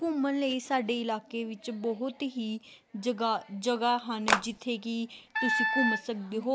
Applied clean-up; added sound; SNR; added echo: none; Wind instrument, woodwind instrument + Clapping; -2 dB; none.